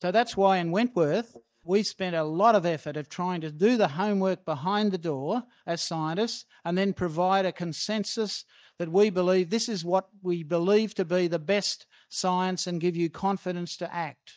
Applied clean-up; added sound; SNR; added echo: neural mask model DeepFilterNet 3.